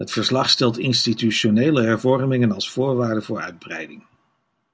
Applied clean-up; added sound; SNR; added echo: none; none; none; none.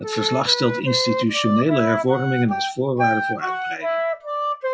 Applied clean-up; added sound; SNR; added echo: classical method log-MMSE.